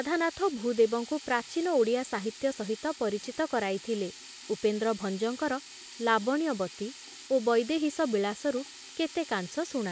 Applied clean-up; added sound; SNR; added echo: none; Sink (filling or washing); 7 dB; none.